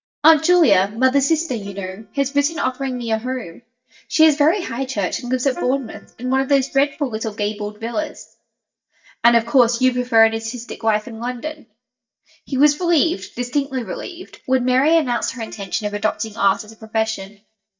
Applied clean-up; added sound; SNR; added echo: neural mask model DeepFilterNet 3.